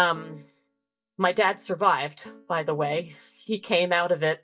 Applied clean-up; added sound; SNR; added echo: neural mask model DeepFilterNet 3.